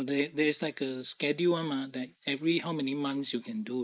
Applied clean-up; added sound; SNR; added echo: neural mask model Resemble Enhance denoiser.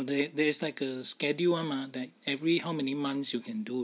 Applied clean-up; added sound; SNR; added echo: none; none; none; none.